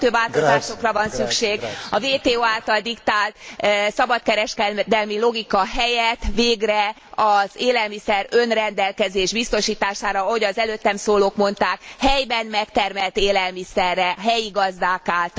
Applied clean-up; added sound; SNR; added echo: none; none; none; none.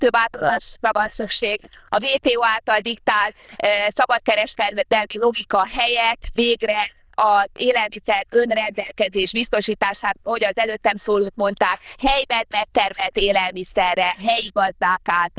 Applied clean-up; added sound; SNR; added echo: neural diffusion model UNIVERSE++.